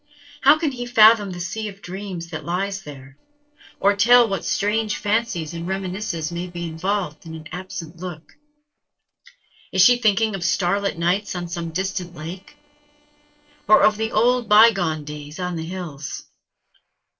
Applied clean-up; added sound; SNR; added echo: neural separator model SepFormer DNS4.